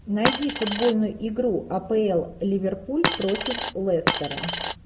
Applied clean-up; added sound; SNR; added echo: none; Coin (dropping); 2 dB; none.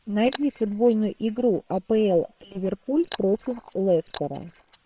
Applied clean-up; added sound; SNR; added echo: neural separator model SepFormer WHAM!.